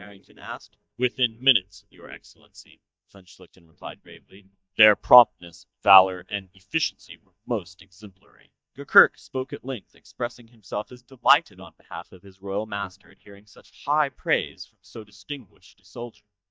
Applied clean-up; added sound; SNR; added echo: neural mask model DeepFilterNet 3.